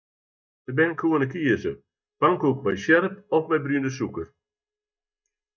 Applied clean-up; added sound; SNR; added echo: neural mask model DeepFilterNet 3.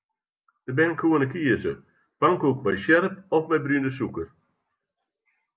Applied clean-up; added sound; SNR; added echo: none; none; none; none.